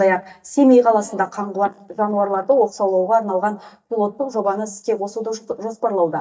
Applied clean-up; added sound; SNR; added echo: neural mask model DeepFilterNet 3.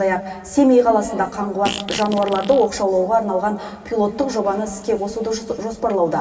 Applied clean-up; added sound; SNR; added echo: none; Fart; 11 dB; reverberation time 2.0 s.